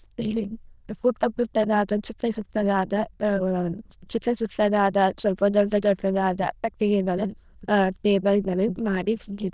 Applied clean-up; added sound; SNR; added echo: neural diffusion model UNIVERSE++.